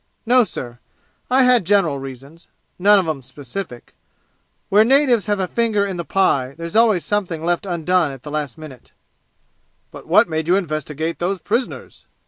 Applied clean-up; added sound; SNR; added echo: none; none; none; none.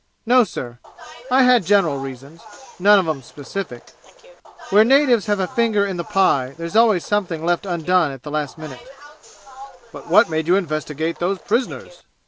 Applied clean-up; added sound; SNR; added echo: none; Bus; 20 dB; none.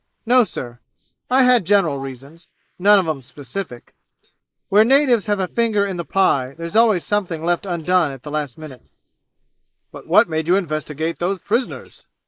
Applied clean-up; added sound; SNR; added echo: neural mask model Resemble Enhance denoiser.